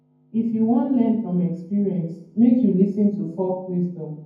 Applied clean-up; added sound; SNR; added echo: none; none; none; reverberation time 0.9 s.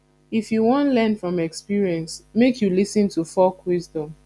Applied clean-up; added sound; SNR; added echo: none; none; none; none.